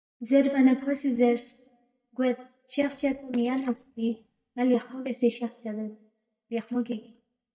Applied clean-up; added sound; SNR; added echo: neural mask model DeepFilterNet 3.